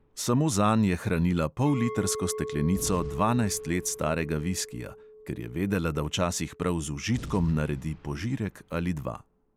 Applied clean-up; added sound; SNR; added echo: none; Boom + Chink, clink; 13 dB; none.